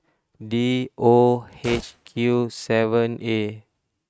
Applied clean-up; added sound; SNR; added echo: neural mask model RNNoise.